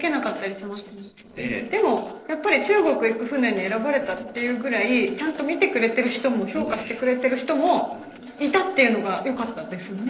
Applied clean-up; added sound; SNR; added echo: neural separator model SepFormer DNS4.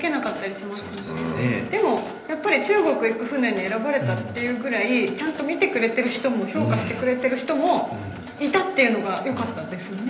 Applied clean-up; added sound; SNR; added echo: none; Mechanisms; 17 dB; reverberation time 1.0 s.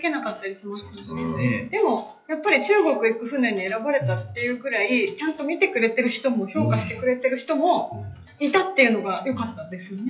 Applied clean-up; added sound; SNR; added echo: classical method WPE with log-MMSE.